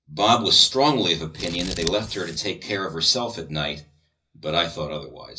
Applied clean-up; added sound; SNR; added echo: none; Scissors; 11 dB; reverberation time 0.4 s.